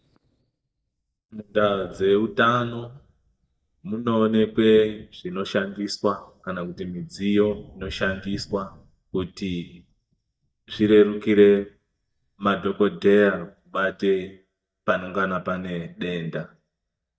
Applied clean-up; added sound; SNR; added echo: neural mask model DeepFilterNet 3.